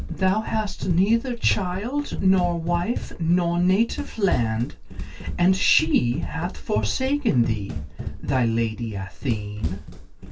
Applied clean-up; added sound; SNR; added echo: none; Run; 7 dB; reverberation time 0.1 s.